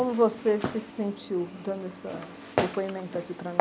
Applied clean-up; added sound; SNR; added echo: none; Walk, footsteps; 5 dB; none.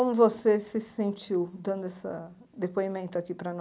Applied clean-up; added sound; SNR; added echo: none; none; none; none.